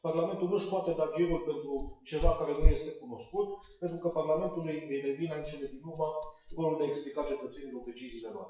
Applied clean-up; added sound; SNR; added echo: classical method WPE with log-MMSE.